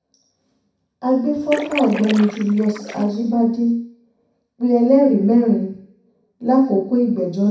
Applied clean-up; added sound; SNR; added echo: none; Splash, splatter; 12 dB; reverberation time 0.6 s.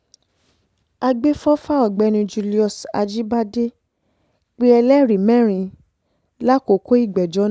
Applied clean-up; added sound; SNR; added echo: none; none; none; none.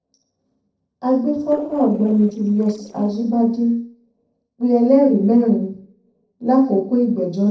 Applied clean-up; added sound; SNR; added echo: neural separator model SepFormer DNS4.